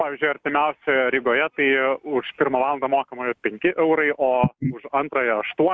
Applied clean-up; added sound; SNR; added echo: none; none; none; none.